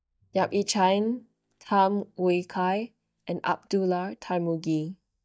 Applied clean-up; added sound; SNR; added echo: neural mask model DeepFilterNet 3.